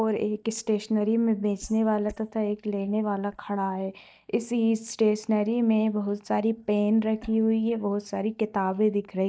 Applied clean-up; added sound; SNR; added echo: neural mask model DeepFilterNet 3.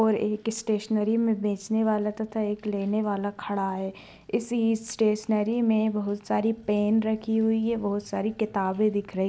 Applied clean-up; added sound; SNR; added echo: none; none; none; none.